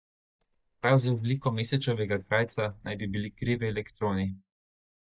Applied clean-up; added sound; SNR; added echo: neural mask model DeepFilterNet 3.